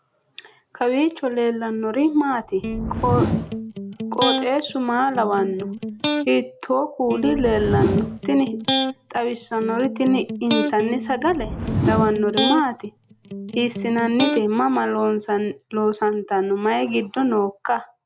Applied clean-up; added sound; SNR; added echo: none; Electric guitar + Whoosh, swoosh, swish; 3 dB; none.